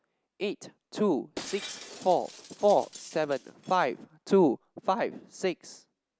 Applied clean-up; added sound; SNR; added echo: none; Shatter; 18 dB; none.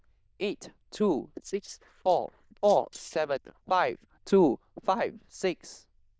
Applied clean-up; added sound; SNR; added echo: neural diffusion model UNIVERSE++.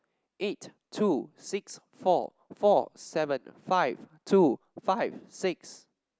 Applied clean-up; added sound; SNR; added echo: none; none; none; none.